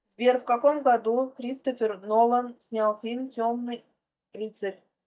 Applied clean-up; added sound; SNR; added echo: neural mask model DeepFilterNet 3.